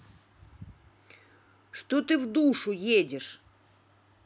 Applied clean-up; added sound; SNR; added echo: none; none; none; none.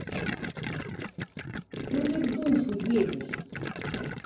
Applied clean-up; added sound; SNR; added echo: none; Gurgling; 4 dB; reverberation time 0.9 s.